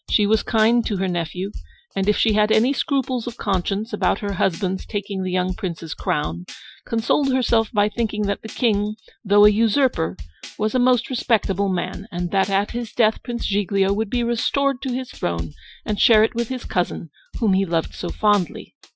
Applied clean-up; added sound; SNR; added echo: classical method Wiener filter.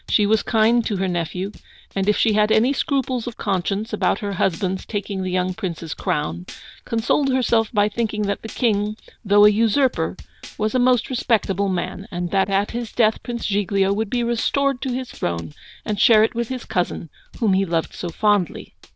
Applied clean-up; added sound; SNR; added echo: neural diffusion model UNIVERSE++.